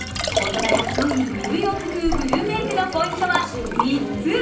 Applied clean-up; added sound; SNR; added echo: none; Liquid; 4 dB; reverberation time 0.6 s.